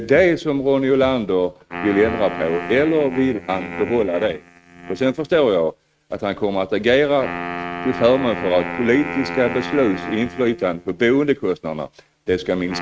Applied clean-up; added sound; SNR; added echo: neural mask model RNNoise.